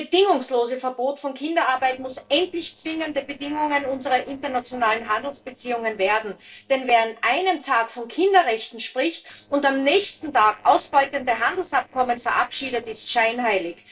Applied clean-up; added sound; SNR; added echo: neural separator model SepFormer DNS4.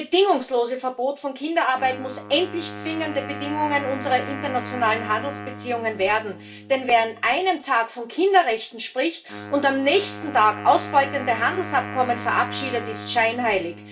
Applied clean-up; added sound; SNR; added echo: none; Wind instrument, woodwind instrument; 13 dB; reverberation time 0.2 s.